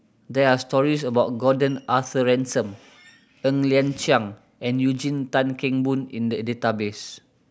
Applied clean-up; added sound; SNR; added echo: none; none; none; none.